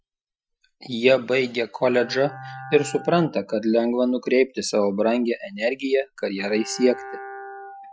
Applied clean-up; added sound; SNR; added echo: classical method Wiener filter.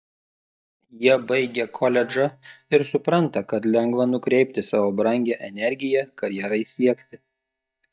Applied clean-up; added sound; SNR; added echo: neural mask model DeepFilterNet 3.